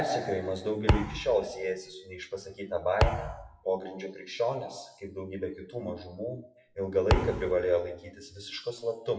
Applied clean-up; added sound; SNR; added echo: classical method WPE with log-MMSE.